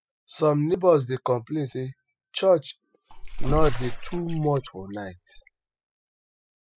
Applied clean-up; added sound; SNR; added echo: classical method spectral subtraction.